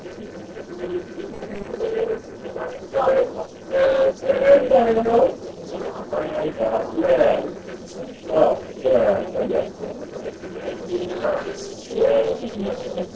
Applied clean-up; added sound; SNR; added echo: neural separator model SepFormer DNS4.